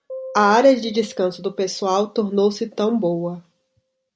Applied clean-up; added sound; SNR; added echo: none; Piano; 20 dB; none.